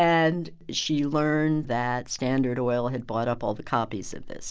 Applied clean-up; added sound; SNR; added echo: none; none; none; none.